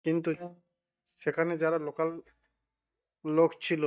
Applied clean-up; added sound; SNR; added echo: neural mask model DeepFilterNet 3.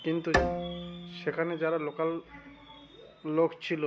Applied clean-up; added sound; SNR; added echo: none; Bowed string instrument; 3 dB; none.